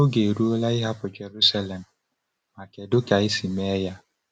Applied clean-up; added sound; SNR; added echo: none; none; none; none.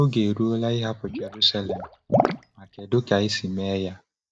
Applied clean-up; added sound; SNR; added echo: neural mask model DeepFilterNet 3.